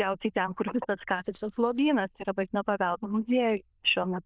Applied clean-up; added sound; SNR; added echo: neural diffusion model UNIVERSE++.